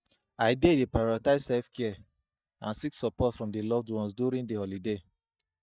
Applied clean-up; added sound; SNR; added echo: neural mask model DeepFilterNet 3.